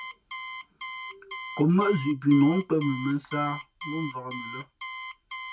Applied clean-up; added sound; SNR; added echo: none; Alarm; 10 dB; reverberation time 0.1 s.